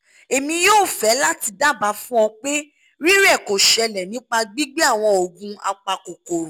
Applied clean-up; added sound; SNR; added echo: none; none; none; none.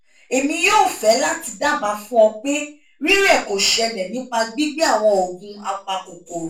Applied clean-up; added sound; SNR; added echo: none; none; none; reverberation time 0.3 s.